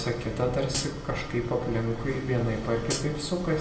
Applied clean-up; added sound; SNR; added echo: none; Hi-hat; 7 dB; reverberation time 0.5 s.